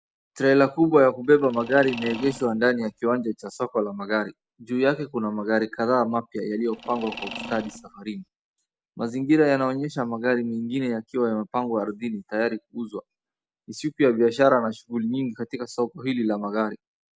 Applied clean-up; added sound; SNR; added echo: none; Mechanisms; 15 dB; none.